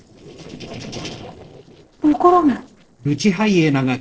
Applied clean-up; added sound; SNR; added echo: neural separator model SepFormer DNS4.